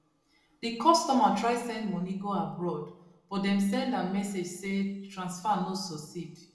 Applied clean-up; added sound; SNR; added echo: none; none; none; reverberation time 0.6 s.